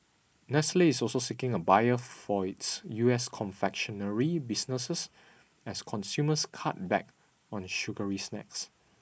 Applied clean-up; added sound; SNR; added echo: neural mask model Resemble Enhance denoiser.